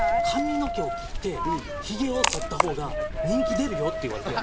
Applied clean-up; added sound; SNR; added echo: none; Coin (dropping); -2 dB; none.